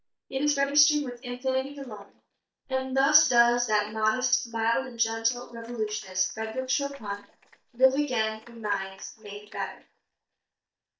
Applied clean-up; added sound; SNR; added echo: neural mask model DeepFilterNet 3.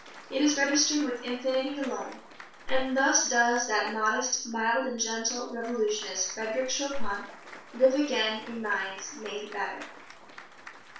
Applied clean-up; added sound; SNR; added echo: none; Applause / Cheering; 19 dB; reverberation time 0.4 s.